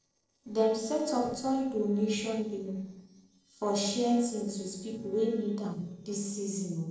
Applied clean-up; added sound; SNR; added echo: neural separator model SepFormer DNS4.